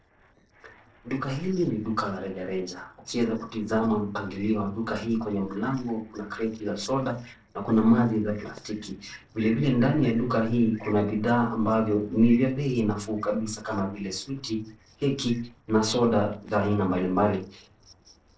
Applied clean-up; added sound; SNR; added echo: neural separator model SepFormer DNS4.